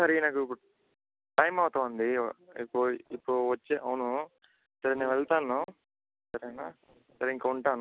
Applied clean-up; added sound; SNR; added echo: none; none; none; none.